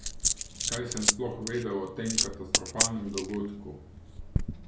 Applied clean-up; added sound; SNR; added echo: none; Coin (dropping); -4 dB; none.